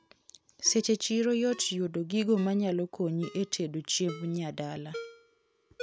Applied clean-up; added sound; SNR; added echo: none; Ringtone; 18 dB; none.